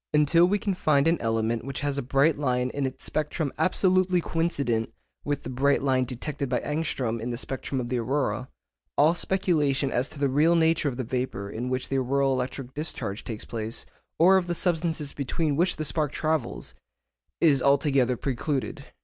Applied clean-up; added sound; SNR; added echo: none; none; none; none.